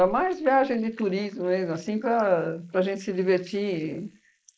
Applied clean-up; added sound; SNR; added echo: neural mask model Resemble Enhance denoiser.